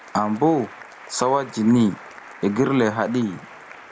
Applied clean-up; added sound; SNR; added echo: none; Applause; 19 dB; none.